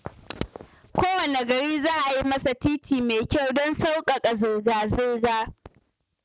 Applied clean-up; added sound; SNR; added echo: none; none; none; none.